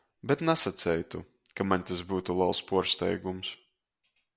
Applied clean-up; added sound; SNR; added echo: none; none; none; none.